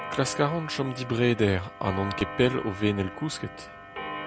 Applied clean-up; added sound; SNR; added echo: none; Clock; 10 dB; none.